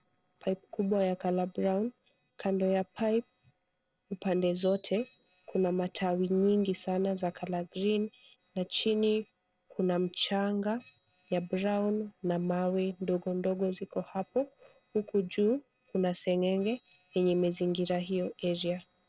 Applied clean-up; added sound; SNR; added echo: neural separator model SepFormer DNS4.